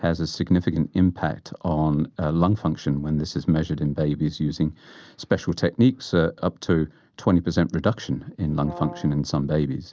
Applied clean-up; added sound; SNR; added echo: none; Brass instrument; 18 dB; none.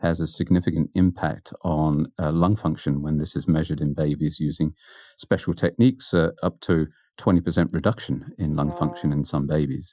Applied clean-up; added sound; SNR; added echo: classical method Wiener filter.